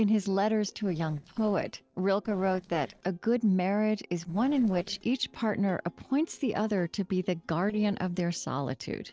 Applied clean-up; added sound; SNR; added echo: neural separator model SepFormer DNS4.